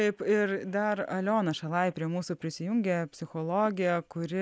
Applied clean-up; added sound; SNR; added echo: none; none; none; none.